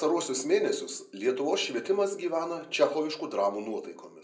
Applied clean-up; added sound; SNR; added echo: none; none; none; reverberation time 0.5 s.